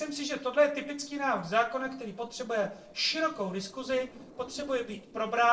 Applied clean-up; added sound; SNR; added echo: neural separator model SepFormer DNS4.